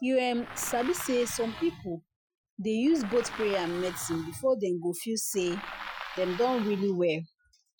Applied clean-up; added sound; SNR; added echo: classical method Wiener filter.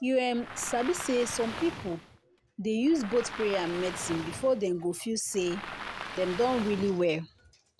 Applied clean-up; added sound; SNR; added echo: none; Waves, surf; 11 dB; none.